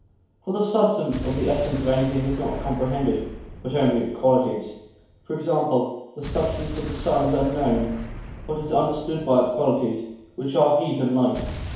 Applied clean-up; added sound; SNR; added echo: none; Explosion; 12 dB; reverberation time 1.0 s.